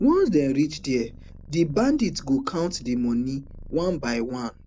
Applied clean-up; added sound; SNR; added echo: none; Purr; 19 dB; none.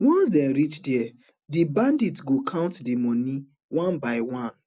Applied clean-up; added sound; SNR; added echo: none; none; none; none.